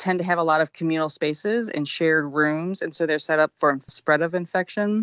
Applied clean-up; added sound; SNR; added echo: none; none; none; none.